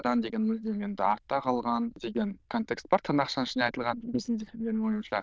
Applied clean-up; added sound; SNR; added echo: neural diffusion model UNIVERSE++.